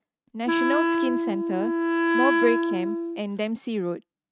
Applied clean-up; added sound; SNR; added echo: neural mask model RNNoise.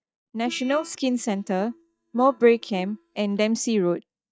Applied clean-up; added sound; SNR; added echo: neural mask model DeepFilterNet 3.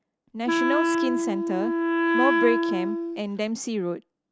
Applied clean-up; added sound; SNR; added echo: none; Wind instrument, woodwind instrument; -4 dB; none.